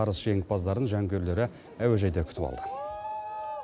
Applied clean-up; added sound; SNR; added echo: none; none; none; none.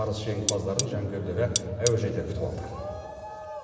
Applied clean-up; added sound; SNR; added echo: none; Cutlery, silverware; 4 dB; reverberation time 2.8 s.